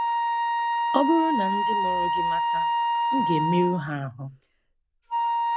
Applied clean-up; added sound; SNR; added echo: none; Wind instrument, woodwind instrument; -4 dB; none.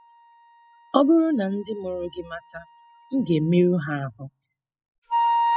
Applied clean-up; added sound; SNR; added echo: classical method spectral subtraction.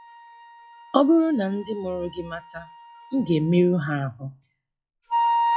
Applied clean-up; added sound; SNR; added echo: classical method log-MMSE.